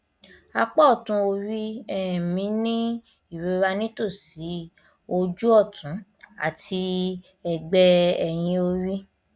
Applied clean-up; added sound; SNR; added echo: none; none; none; none.